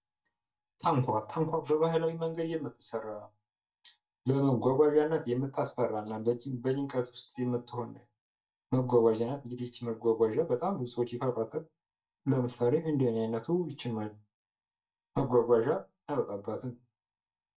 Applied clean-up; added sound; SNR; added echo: neural mask model DeepFilterNet 3.